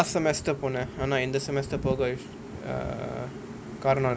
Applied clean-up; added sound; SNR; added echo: none; none; none; none.